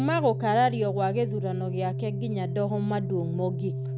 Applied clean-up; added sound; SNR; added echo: none; Organ; 3 dB; none.